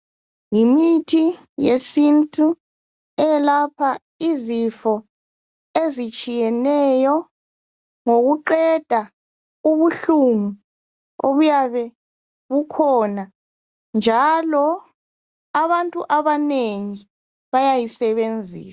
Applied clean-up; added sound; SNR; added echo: none; none; none; none.